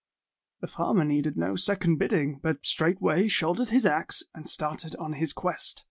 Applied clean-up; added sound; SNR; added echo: none; none; none; none.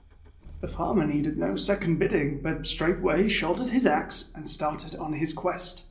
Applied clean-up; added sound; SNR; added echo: none; Rattle / Engine starting / Car; 16 dB; reverberation time 0.5 s.